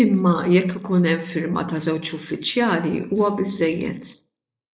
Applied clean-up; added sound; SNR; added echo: neural mask model Resemble Enhance denoiser.